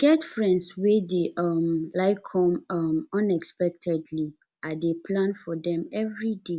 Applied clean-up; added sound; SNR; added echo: none; none; none; none.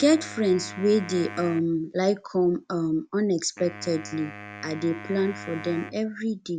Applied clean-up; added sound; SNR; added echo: none; Wind instrument, woodwind instrument; 16 dB; none.